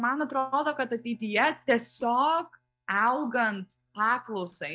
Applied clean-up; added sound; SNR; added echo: neural mask model DeepFilterNet 3.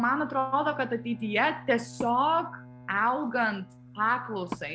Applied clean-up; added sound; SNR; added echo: none; Bowed string instrument + Wood; 16 dB; none.